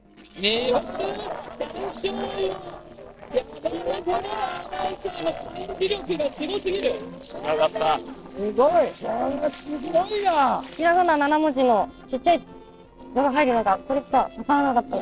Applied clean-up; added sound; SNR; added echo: neural separator model SepFormer DNS4.